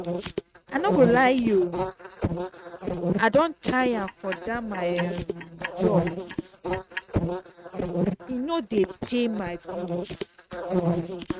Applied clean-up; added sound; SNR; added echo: neural mask model RNNoise.